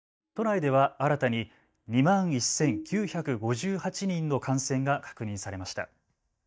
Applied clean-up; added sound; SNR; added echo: neural mask model DeepFilterNet 3.